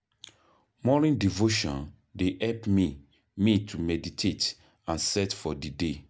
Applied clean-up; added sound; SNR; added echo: none; none; none; none.